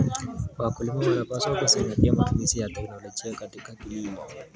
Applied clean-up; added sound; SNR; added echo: none; none; none; none.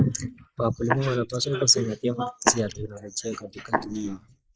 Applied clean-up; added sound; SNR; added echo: neural mask model Resemble Enhance denoiser.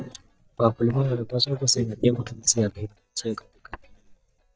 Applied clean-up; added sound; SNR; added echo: neural mask model DeepFilterNet 3.